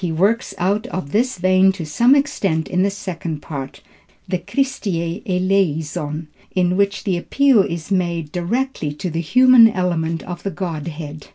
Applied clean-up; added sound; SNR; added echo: none; none; none; none.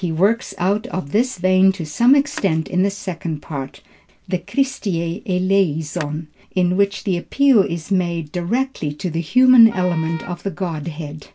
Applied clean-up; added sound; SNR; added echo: none; Telephone + Wind instrument, woodwind instrument; 20 dB; none.